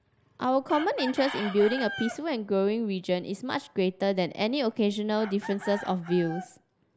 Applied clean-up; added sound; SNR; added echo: none; Chicken, rooster; 14 dB; none.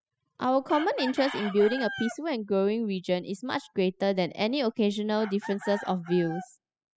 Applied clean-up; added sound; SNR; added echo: classical method spectral subtraction.